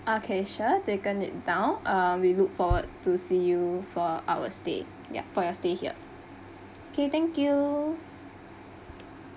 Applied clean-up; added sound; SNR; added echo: none; Bass drum; 9 dB; none.